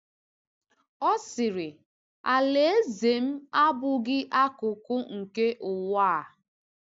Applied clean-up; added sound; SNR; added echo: none; none; none; none.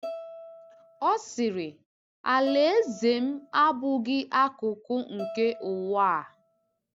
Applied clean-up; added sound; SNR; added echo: none; Bowed string instrument; 15 dB; none.